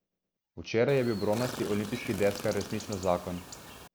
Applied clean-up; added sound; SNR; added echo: none; Chirp, tweet; 11 dB; none.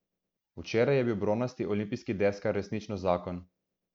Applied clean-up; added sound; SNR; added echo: none; none; none; none.